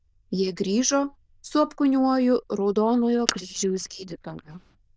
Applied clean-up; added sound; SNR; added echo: neural diffusion model UNIVERSE++.